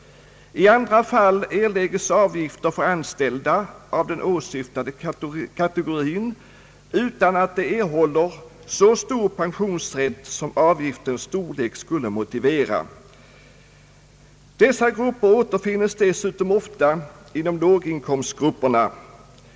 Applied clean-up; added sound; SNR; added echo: none; none; none; none.